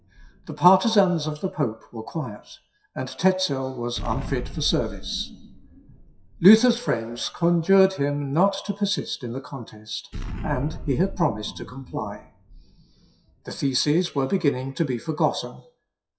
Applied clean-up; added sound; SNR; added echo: classical method WPE with log-MMSE.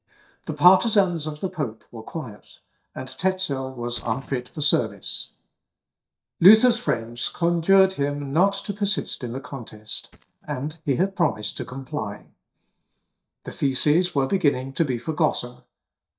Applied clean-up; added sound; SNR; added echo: neural mask model DeepFilterNet 3.